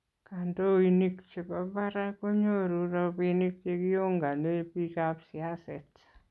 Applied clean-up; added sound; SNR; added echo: none; none; none; none.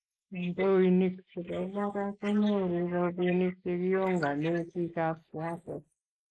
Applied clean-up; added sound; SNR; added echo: neural mask model Resemble Enhance denoiser.